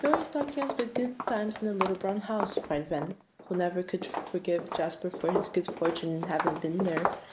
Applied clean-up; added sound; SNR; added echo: none; Walk, footsteps; 4 dB; none.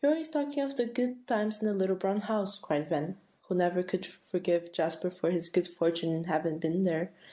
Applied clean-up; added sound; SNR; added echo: none; none; none; none.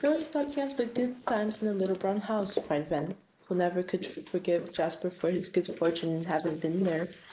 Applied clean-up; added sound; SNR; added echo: neural mask model Resemble Enhance denoiser.